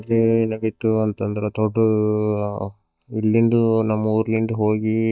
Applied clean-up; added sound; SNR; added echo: neural mask model DeepFilterNet 3.